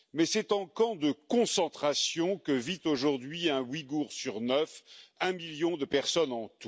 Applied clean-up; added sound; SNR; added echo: none; none; none; none.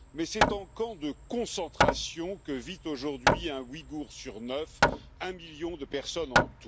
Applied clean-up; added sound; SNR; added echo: none; Hammer; -4 dB; none.